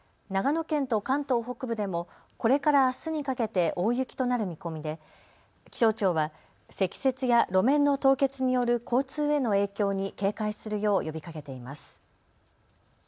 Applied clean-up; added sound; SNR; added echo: none; none; none; none.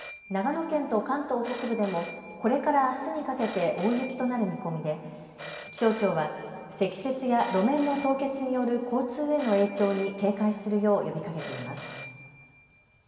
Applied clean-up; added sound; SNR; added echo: none; Telephone; 17 dB; reverberation time 2.2 s.